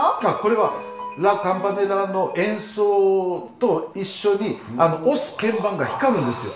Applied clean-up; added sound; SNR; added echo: none; none; none; reverberation time 0.7 s.